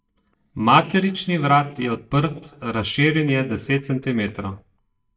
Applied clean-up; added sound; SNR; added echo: neural mask model DeepFilterNet 3.